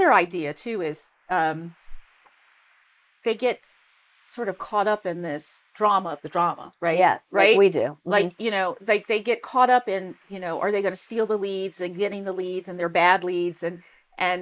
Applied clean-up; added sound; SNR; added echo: neural mask model Resemble Enhance denoiser.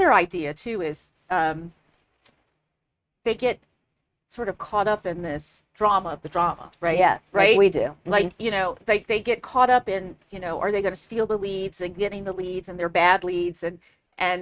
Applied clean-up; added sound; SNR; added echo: neural mask model RNNoise.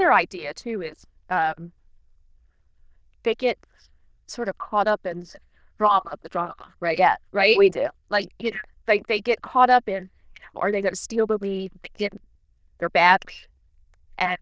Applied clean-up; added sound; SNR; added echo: neural diffusion model UNIVERSE++.